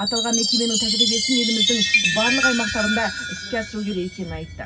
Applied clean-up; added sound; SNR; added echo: none; Chime; -3 dB; reverberation time 0.4 s.